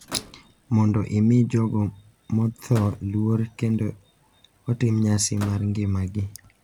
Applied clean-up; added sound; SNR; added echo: none; Slam / Microwave oven; 17 dB; none.